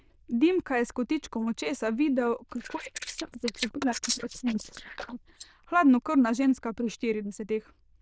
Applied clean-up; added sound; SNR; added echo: neural diffusion model UNIVERSE++.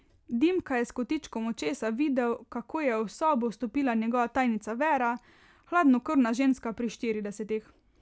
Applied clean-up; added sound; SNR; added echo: none; none; none; none.